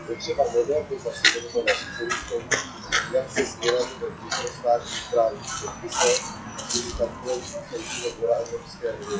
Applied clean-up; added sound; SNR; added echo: classical method WPE with log-MMSE.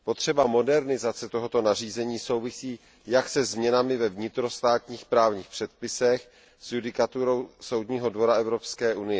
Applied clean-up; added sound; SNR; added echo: none; none; none; none.